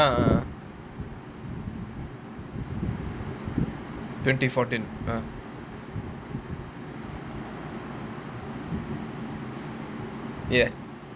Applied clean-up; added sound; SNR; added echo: none; none; none; none.